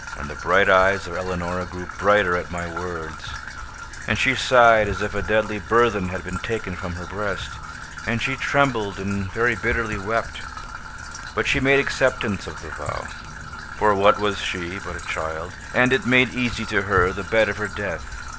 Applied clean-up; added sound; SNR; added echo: none; Trickle, dribble / Traffic noise, roadway noise; 11 dB; none.